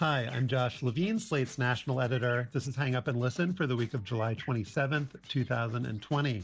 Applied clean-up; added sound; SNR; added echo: neural separator model SepFormer DNS4.